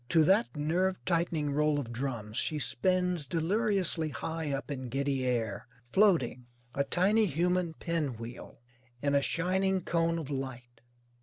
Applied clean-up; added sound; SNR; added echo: none; none; none; none.